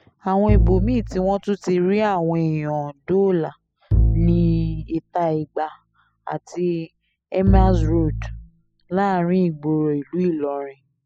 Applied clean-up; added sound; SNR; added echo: classical method spectral subtraction.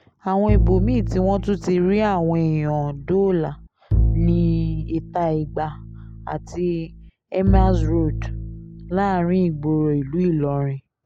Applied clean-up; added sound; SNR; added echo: none; Bowed string instrument; 3 dB; none.